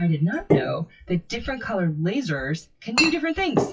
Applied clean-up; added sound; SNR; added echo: classical method WPE with log-MMSE.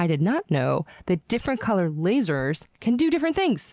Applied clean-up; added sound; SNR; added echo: none; none; none; none.